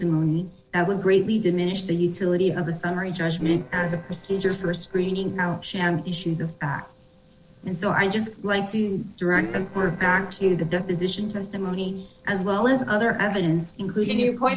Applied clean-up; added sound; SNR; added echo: neural separator model SepFormer DNS4.